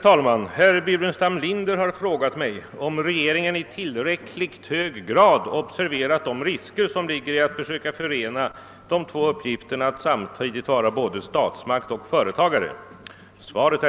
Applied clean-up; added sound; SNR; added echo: none; none; none; none.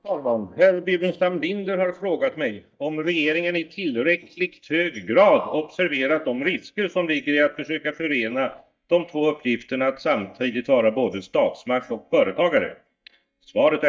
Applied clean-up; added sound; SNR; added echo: neural mask model DeepFilterNet 3.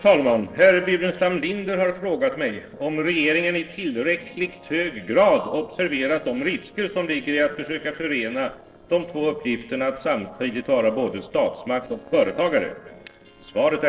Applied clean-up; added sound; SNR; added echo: neural separator model SepFormer DNS4.